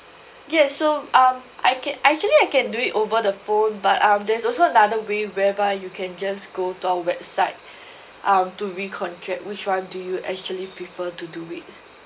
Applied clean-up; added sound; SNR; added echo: none; none; none; none.